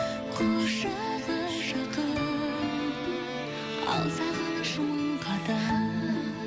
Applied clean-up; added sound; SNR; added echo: none; none; none; none.